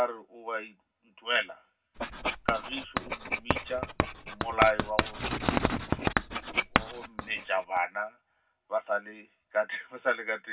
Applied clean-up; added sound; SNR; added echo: none; Writing; 0 dB; reverberation time 0.4 s.